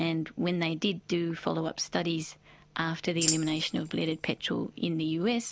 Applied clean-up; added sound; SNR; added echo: none; Tambourine; 5 dB; none.